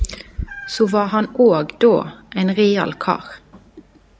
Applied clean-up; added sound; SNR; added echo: none; Meow; 15 dB; none.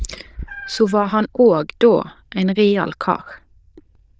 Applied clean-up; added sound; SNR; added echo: neural diffusion model UNIVERSE++.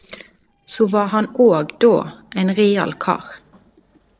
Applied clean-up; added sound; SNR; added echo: neural separator model SepFormer DNS4.